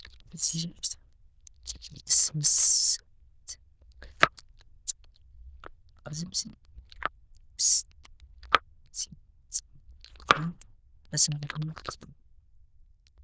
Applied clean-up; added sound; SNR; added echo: neural diffusion model UNIVERSE++.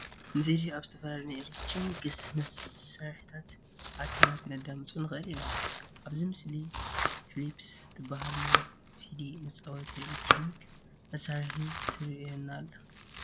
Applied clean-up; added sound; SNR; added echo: none; Domestic sounds, home sounds; 3 dB; none.